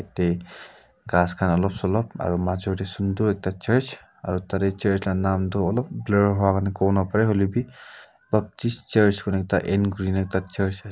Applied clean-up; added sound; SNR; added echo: none; none; none; none.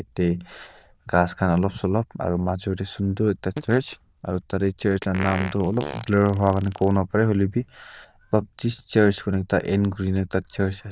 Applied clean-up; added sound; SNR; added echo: neural diffusion model UNIVERSE++.